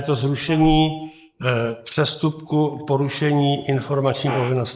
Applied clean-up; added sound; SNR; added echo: neural mask model Resemble Enhance denoiser.